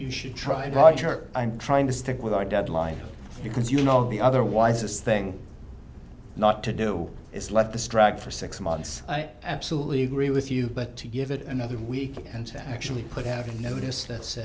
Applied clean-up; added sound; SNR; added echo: none; none; none; none.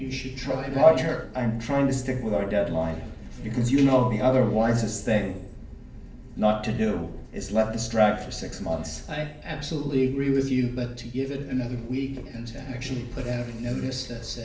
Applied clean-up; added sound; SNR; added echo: none; none; none; reverberation time 0.7 s.